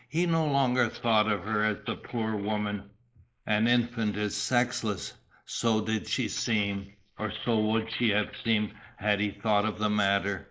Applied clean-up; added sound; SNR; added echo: neural mask model Resemble Enhance denoiser.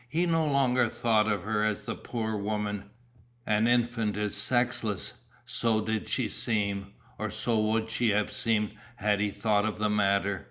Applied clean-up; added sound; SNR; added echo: none; none; none; none.